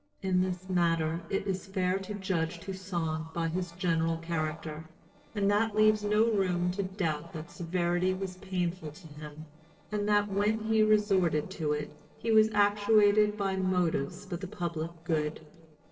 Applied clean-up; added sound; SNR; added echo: neural separator model SepFormer DNS4.